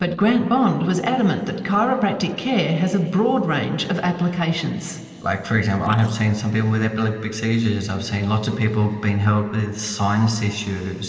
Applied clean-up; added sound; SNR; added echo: neural separator model SepFormer DNS4.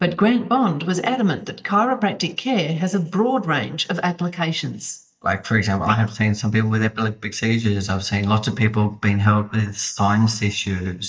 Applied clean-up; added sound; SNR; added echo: neural mask model DeepFilterNet 3.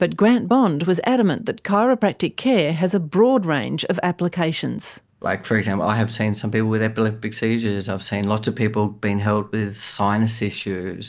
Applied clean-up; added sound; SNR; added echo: none; none; none; none.